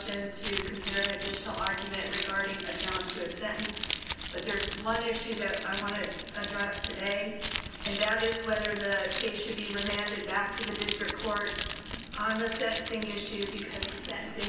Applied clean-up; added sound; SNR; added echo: none; Keys jangling; -3 dB; reverberation time 0.9 s.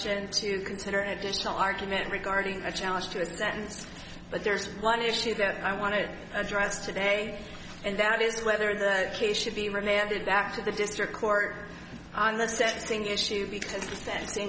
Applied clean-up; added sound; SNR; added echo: none; none; none; none.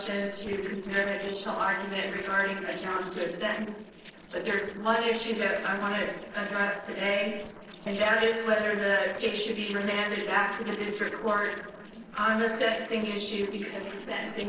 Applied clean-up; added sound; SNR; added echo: neural separator model SepFormer DNS4.